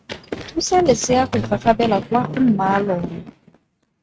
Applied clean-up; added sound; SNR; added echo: neural mask model RNNoise.